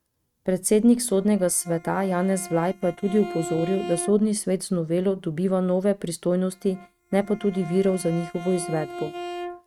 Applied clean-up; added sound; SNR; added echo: neural mask model RNNoise.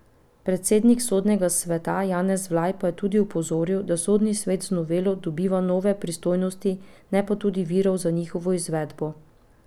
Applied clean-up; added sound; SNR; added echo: none; none; none; none.